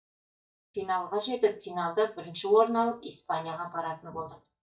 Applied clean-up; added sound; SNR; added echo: neural mask model DeepFilterNet 3.